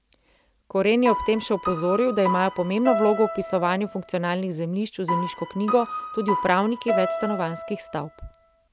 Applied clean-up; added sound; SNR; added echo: none; Piano; 6 dB; none.